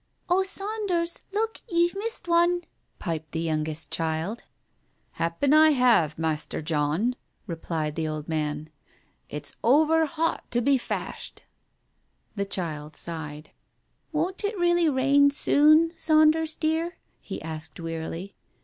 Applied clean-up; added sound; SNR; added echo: none; none; none; none.